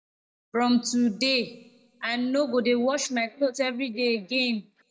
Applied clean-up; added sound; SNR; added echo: neural mask model DeepFilterNet 3.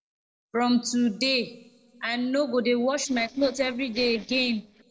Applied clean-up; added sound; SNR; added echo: neural separator model SepFormer DNS4.